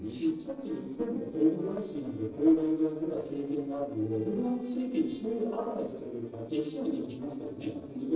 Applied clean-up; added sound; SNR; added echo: neural separator model SepFormer DNS4.